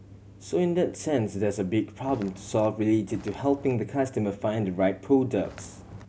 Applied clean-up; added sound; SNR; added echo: none; Walk, footsteps; 19 dB; none.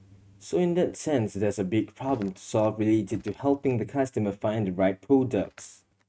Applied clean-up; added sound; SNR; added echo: neural mask model RNNoise.